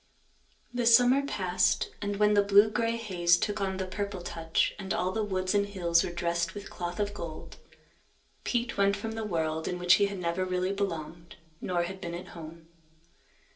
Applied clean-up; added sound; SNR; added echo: none; none; none; reverberation time 0.3 s.